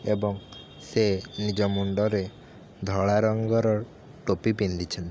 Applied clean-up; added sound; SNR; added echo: none; none; none; none.